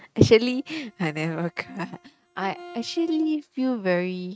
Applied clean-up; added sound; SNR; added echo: neural mask model RNNoise.